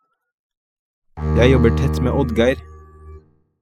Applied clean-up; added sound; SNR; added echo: classical method spectral subtraction.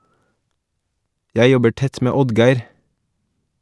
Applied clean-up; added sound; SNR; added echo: none; none; none; none.